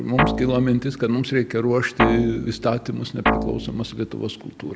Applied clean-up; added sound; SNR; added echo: none; Guitar; 2 dB; none.